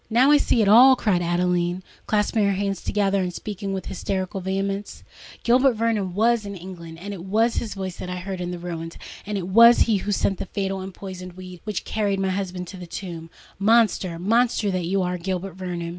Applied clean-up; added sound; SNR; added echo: none; none; none; none.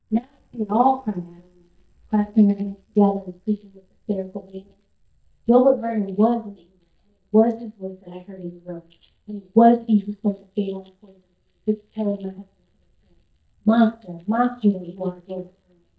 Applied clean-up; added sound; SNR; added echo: neural mask model DeepFilterNet 3.